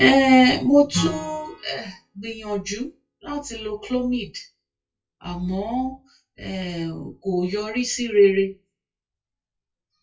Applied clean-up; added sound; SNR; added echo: classical method WPE with log-MMSE.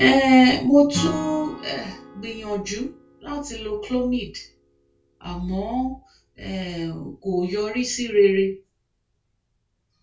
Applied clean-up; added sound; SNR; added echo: none; Acoustic guitar / Strum; 17 dB; reverberation time 0.2 s.